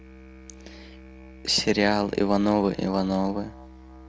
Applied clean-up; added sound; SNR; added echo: none; Musical instrument; 18 dB; none.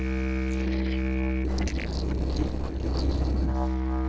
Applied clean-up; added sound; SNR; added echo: neural separator model SepFormer DNS4.